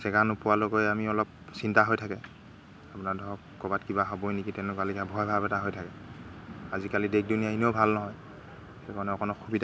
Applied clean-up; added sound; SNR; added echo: none; none; none; none.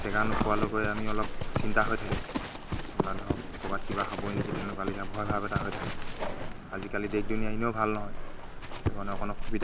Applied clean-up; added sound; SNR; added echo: none; Livestock, farm animals, working animals; -2 dB; none.